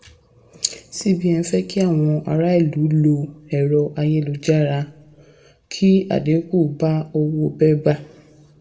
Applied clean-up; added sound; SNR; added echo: none; none; none; reverberation time 0.5 s.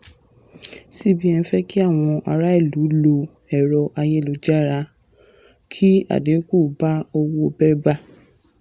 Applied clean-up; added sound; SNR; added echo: none; none; none; none.